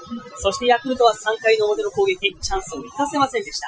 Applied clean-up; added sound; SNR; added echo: classical method Wiener filter.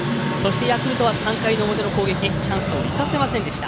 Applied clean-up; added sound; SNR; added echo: none; none; none; none.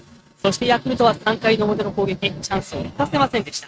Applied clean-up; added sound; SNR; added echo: neural mask model RNNoise.